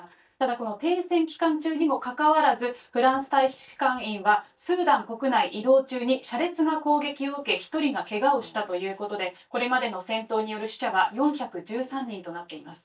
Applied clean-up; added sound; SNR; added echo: neural mask model DeepFilterNet 3.